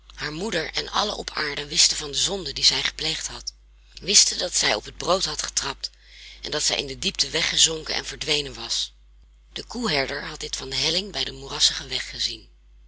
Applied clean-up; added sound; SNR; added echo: none; none; none; none.